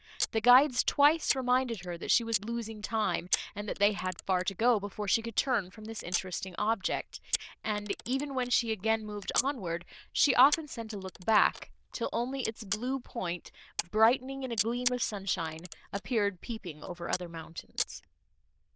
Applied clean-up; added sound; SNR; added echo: neural diffusion model UNIVERSE++.